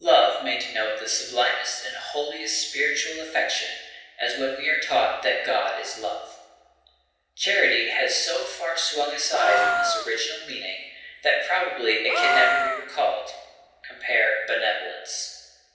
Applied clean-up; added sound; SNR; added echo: neural separator model SepFormer DNS4.